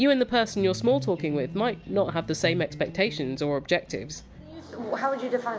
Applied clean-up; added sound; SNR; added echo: none; Electric guitar; 11 dB; none.